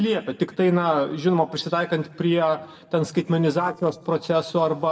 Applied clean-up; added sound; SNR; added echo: neural separator model SepFormer DNS4.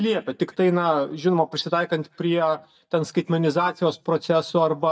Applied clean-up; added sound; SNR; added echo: neural mask model DeepFilterNet 3.